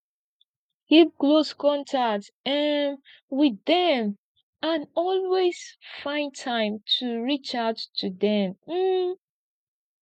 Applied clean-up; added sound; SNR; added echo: none; none; none; none.